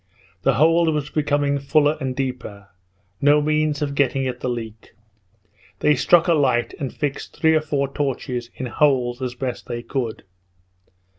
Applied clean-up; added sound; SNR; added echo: none; none; none; none.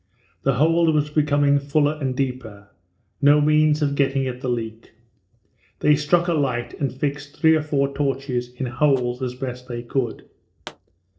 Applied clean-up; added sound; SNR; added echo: neural separator model SepFormer DNS4.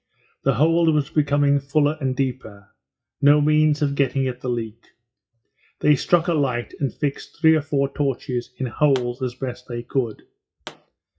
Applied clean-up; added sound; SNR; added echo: classical method WPE with log-MMSE.